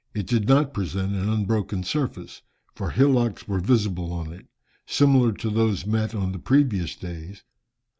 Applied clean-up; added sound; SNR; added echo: none; none; none; none.